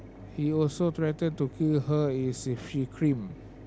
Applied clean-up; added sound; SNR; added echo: none; Mechanisms; 17 dB; none.